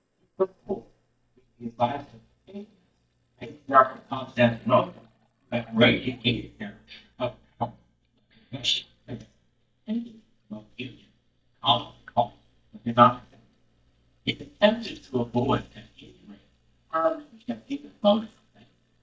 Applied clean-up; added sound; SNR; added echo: neural mask model DeepFilterNet 3.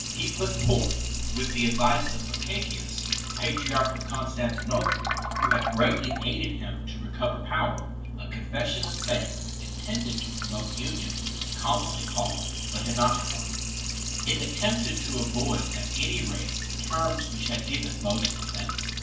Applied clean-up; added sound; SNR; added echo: none; Liquid; 5 dB; reverberation time 0.9 s.